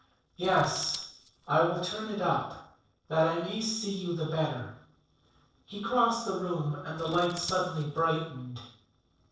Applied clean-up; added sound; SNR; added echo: neural separator model SepFormer DNS4.